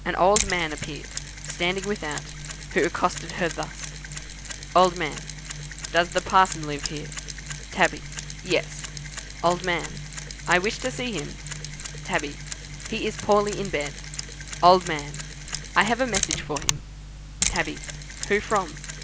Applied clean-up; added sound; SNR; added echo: none; Mechanisms; 7 dB; none.